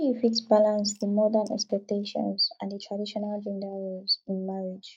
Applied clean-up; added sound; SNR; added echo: neural mask model DeepFilterNet 3.